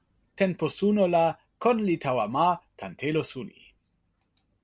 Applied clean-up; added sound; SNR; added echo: none; none; none; none.